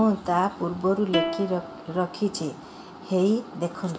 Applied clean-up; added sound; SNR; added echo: none; Plucked string instrument; 8 dB; reverberation time 0.5 s.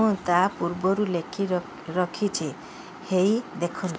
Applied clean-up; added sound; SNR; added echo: none; none; none; none.